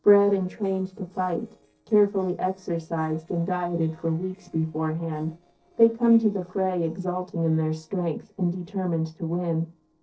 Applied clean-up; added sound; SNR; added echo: neural separator model SepFormer DNS4.